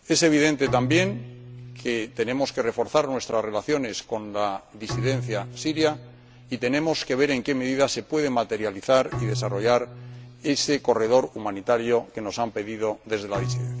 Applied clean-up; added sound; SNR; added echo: none; Bowed string instrument; 11 dB; none.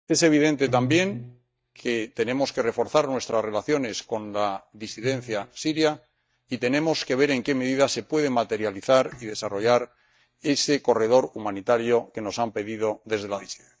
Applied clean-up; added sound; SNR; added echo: neural mask model DeepFilterNet 3.